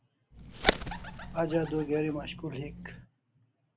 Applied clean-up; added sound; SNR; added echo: none; Bird; 0 dB; none.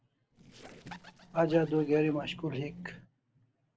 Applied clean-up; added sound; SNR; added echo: neural separator model SepFormer DNS4.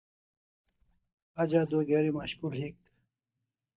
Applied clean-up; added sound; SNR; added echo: neural mask model DeepFilterNet 3.